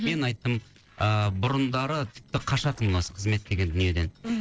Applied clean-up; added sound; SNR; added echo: neural separator model SepFormer DNS4.